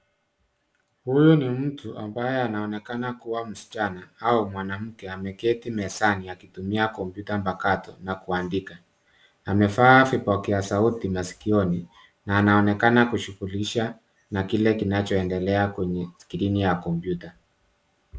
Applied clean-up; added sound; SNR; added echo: none; none; none; none.